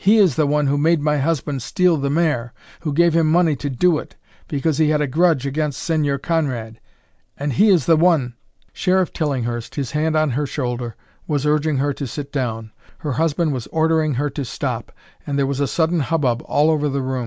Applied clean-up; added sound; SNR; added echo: none; none; none; none.